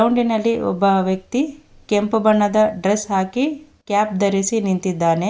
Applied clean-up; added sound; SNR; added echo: none; none; none; none.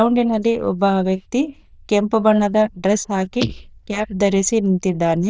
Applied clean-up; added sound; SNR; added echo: neural diffusion model UNIVERSE++.